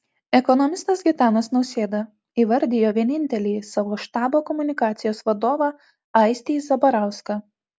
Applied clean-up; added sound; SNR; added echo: none; none; none; none.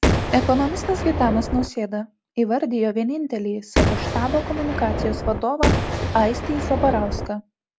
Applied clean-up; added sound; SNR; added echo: none; Boom; 0 dB; none.